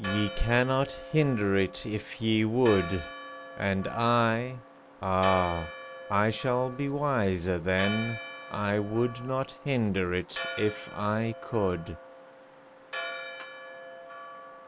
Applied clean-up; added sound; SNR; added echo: none; Church bell; 12 dB; none.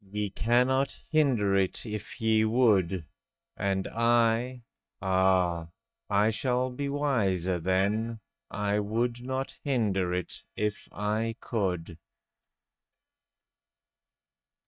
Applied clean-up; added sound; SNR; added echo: neural mask model DeepFilterNet 3.